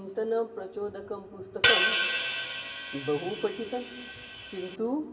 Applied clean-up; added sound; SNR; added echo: none; Hi-hat; -4 dB; reverberation time 1.9 s.